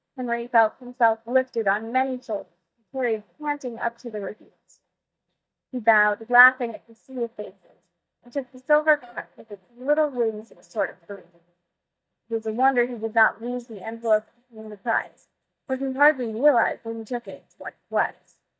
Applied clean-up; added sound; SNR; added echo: neural mask model DeepFilterNet 3.